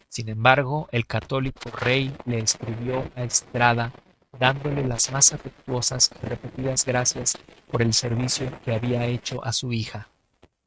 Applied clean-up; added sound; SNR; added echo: neural mask model RNNoise.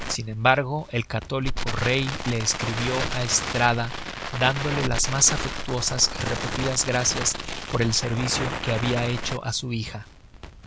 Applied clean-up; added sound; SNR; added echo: none; Crackle; 5 dB; none.